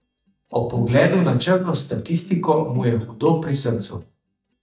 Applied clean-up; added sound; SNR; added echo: neural mask model DeepFilterNet 3.